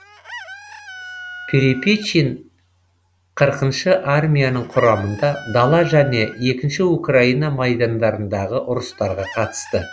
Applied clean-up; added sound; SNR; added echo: none; Chicken, rooster; 19 dB; none.